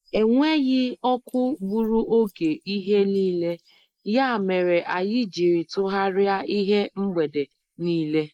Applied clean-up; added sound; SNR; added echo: neural mask model Resemble Enhance denoiser.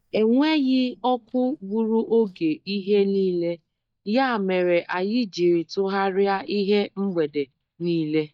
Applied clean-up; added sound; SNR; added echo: neural mask model DeepFilterNet 3.